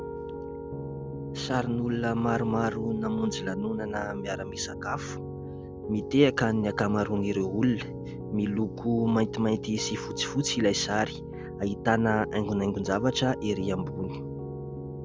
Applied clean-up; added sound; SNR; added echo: none; Piano; 8 dB; none.